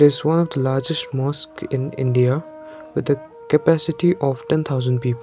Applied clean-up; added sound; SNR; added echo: none; Brass instrument; 19 dB; none.